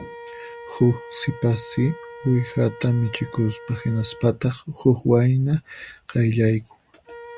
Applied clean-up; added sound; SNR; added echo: none; Wind instrument, woodwind instrument; 19 dB; none.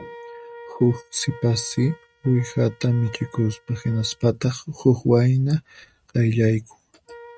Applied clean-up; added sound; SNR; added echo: neural mask model RNNoise.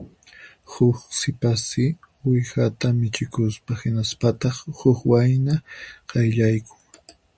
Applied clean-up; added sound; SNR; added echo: none; none; none; none.